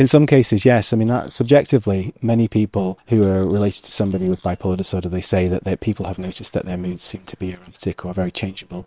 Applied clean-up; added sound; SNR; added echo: neural separator model SepFormer WHAM!.